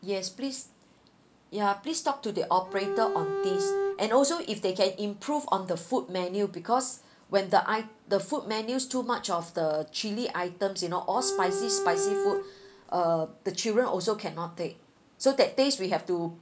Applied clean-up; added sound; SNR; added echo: none; Bowed string instrument; 2 dB; none.